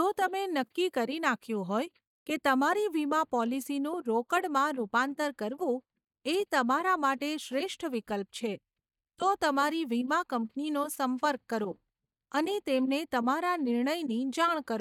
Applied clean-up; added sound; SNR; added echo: neural mask model DeepFilterNet 3.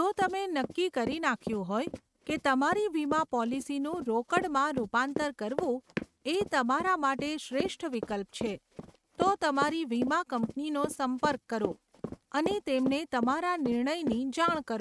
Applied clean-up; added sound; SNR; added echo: neural mask model RNNoise.